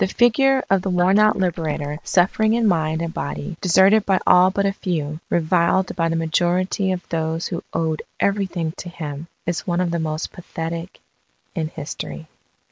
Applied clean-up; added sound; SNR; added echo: neural mask model Resemble Enhance denoiser.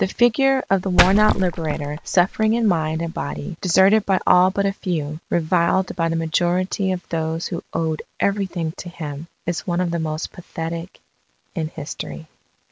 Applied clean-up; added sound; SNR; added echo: none; Splash, splatter; 4 dB; none.